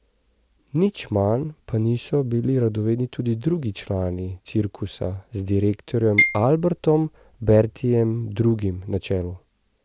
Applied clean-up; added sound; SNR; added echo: none; Marimba, xylophone; 4 dB; none.